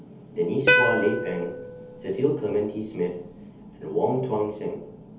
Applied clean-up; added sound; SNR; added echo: none; Plucked string instrument; 0 dB; reverberation time 0.7 s.